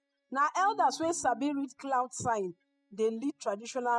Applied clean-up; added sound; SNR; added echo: classical method spectral subtraction.